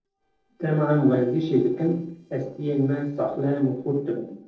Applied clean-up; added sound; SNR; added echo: neural separator model SepFormer DNS4.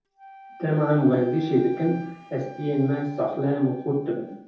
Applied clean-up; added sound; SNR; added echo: none; Wind instrument, woodwind instrument; 19 dB; reverberation time 0.7 s.